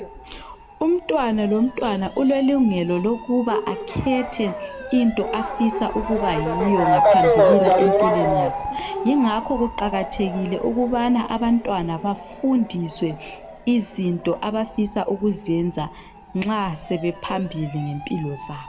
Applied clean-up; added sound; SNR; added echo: none; Motor vehicle (road) / Siren; 2 dB; reverberation time 0.8 s.